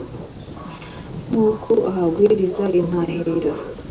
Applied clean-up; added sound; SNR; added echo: none; Thunder; 15 dB; reverberation time 0.2 s.